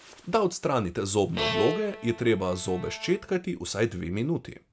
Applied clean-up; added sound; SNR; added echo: none; Bowed string instrument; 7 dB; none.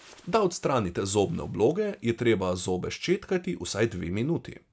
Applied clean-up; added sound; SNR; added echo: none; none; none; none.